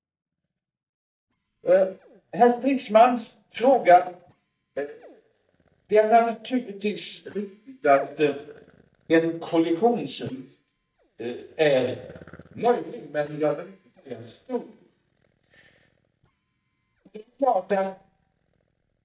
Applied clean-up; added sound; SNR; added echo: neural mask model DeepFilterNet 3.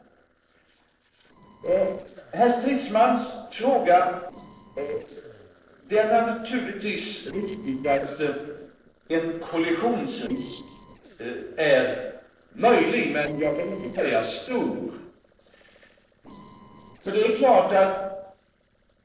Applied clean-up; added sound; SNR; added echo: neural separator model SepFormer DNS4.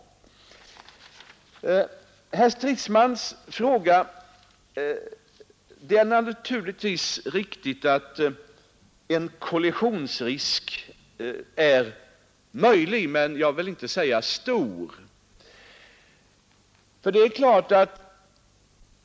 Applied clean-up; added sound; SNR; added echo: none; none; none; none.